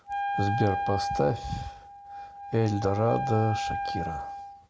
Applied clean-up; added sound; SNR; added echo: none; Wind instrument, woodwind instrument; 3 dB; none.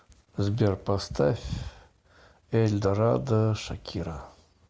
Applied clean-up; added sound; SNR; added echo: none; none; none; none.